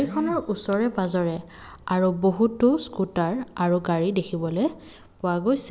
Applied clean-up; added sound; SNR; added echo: none; none; none; none.